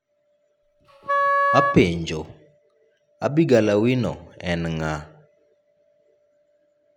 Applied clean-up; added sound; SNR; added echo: none; Wind instrument, woodwind instrument; -1 dB; none.